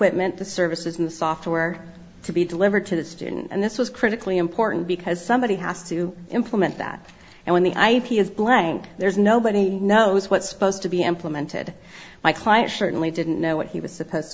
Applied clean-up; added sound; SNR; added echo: none; none; none; none.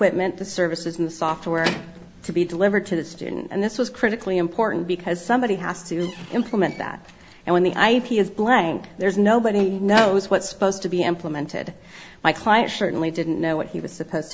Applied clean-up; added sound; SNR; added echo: none; Squeak / Slam / Wood; 18 dB; none.